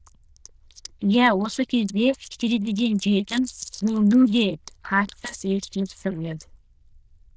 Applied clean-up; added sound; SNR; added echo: neural diffusion model UNIVERSE++.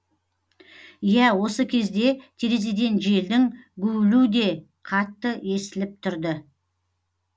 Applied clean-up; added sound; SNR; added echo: none; none; none; none.